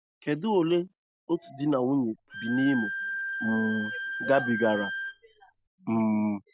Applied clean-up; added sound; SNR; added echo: none; Bowed string instrument; 6 dB; none.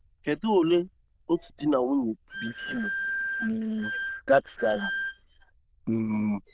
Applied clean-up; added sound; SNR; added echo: neural diffusion model UNIVERSE++.